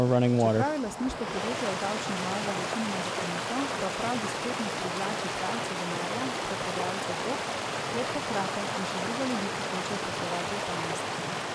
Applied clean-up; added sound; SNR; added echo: none; Stream; -5 dB; none.